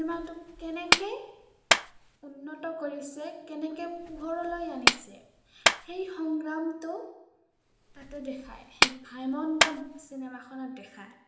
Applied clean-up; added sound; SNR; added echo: none; Clapping; -5 dB; reverberation time 0.8 s.